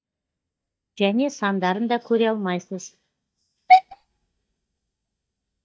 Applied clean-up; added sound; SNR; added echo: neural mask model DeepFilterNet 3.